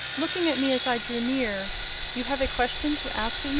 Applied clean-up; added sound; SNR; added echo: none; Sawing; 0 dB; none.